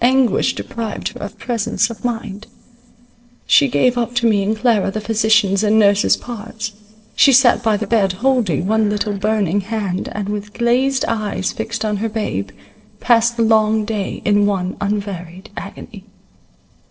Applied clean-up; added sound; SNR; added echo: neural separator model SepFormer DNS4.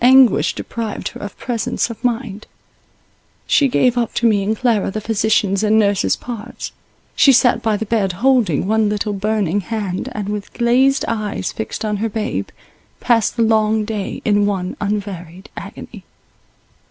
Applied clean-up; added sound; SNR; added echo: none; none; none; none.